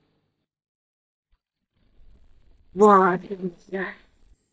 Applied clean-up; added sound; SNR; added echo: neural mask model DeepFilterNet 3.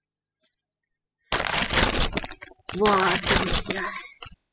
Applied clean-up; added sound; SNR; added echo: classical method spectral subtraction.